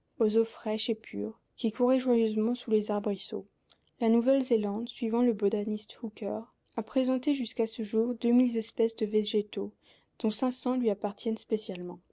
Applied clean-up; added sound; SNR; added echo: none; none; none; none.